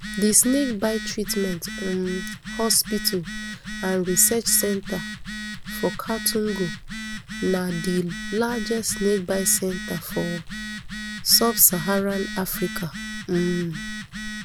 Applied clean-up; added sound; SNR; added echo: none; Telephone; 9 dB; none.